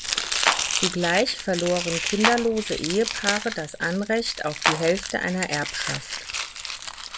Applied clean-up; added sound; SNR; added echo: none; Clapping + Domestic sounds, home sounds; 2 dB; none.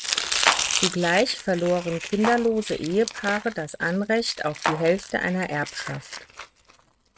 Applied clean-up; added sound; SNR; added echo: neural mask model RNNoise.